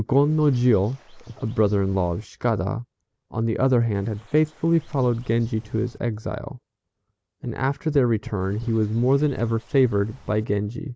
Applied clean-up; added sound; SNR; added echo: neural mask model Resemble Enhance denoiser.